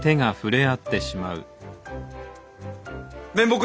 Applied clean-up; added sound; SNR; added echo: none; none; none; none.